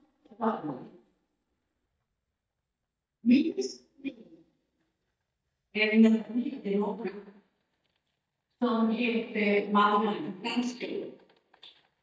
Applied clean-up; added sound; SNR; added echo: neural mask model DeepFilterNet 3.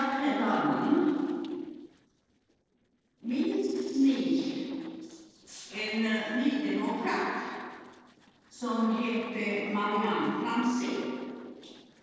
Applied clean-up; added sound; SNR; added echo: neural separator model SepFormer DNS4.